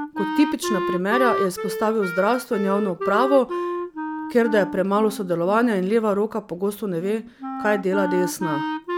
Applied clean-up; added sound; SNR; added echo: none; Wind instrument, woodwind instrument; 6 dB; none.